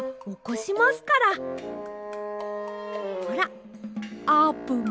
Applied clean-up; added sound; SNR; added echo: none; none; none; none.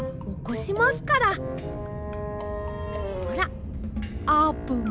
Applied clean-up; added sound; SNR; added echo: none; Aircraft; 7 dB; none.